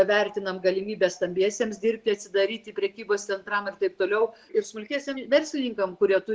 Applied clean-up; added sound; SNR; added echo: none; none; none; none.